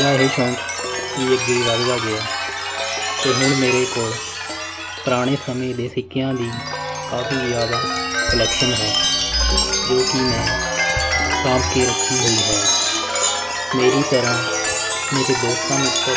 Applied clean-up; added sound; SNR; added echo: none; Chime; -1 dB; none.